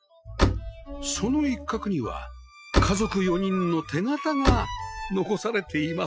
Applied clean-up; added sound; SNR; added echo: classical method Wiener filter.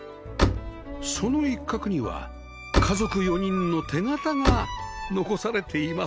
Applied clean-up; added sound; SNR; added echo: none; Slam; 1 dB; none.